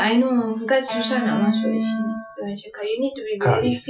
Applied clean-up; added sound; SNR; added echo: classical method Wiener filter.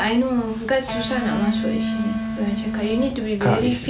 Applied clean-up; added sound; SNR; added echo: none; Electric guitar; 2 dB; none.